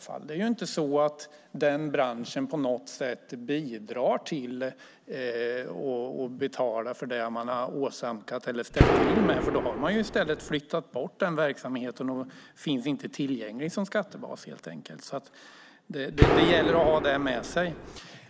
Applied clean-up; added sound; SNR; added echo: none; Gunshot, gunfire; -4 dB; none.